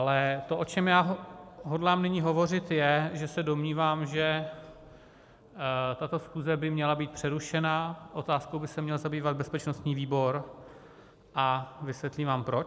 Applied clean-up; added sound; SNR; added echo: none; none; none; none.